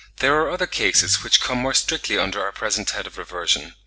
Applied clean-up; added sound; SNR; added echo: none; Acoustic guitar; 15 dB; none.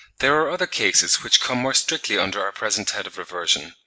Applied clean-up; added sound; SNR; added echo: neural mask model Resemble Enhance denoiser.